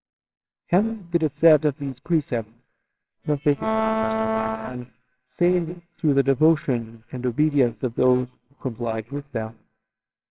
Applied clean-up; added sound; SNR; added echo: neural separator model SepFormer WHAMR!.